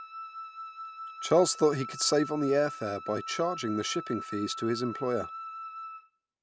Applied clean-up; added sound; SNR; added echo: none; Wind instrument, woodwind instrument; 10 dB; none.